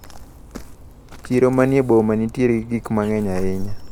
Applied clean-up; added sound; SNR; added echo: none; Dog; 10 dB; none.